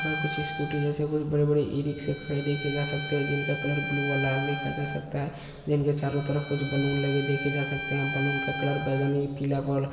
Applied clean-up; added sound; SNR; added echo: none; Bowed string instrument; 8 dB; reverberation time 2.5 s.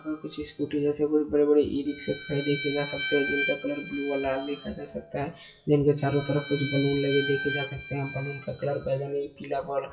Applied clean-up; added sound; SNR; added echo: classical method WPE with log-MMSE.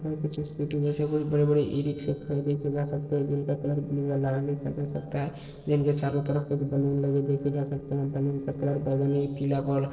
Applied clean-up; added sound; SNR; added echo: neural separator model SepFormer DNS4.